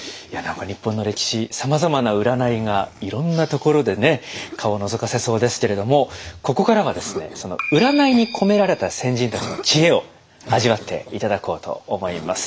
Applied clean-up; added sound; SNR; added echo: none; Cough; 19 dB; none.